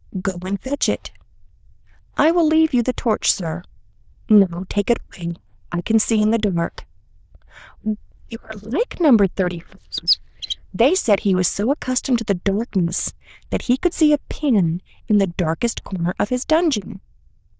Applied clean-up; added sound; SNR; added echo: neural diffusion model UNIVERSE++.